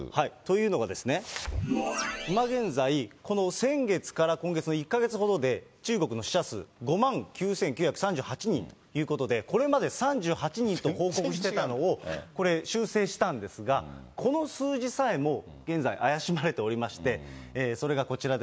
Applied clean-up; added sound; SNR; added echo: none; none; none; none.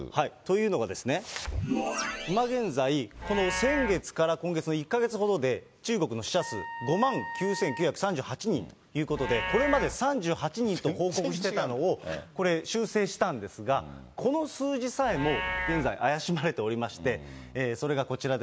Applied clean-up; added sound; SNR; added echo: none; Wind instrument, woodwind instrument + Livestock, farm animals, working animals; 11 dB; none.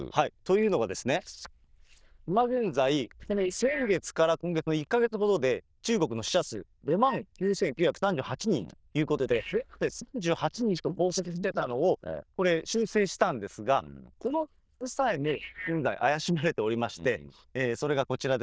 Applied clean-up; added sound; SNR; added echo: neural diffusion model UNIVERSE++.